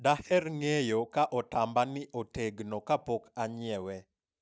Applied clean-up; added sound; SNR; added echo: neural mask model DeepFilterNet 3.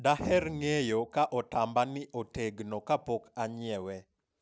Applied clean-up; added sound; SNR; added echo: none; Bowed string instrument; 17 dB; none.